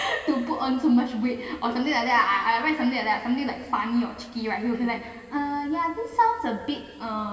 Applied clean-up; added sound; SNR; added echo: none; none; none; reverberation time 2.5 s.